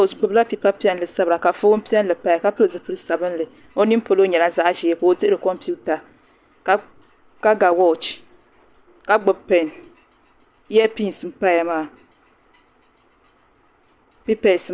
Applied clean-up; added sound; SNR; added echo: none; none; none; none.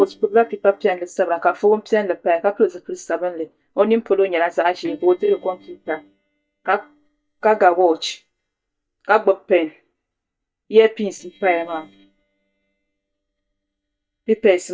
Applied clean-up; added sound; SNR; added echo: neural mask model DeepFilterNet 3.